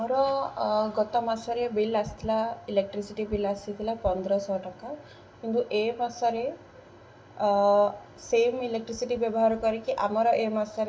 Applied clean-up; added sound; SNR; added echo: none; none; none; reverberation time 0.6 s.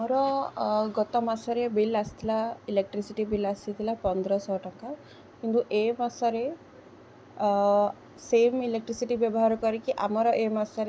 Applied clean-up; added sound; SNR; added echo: none; none; none; none.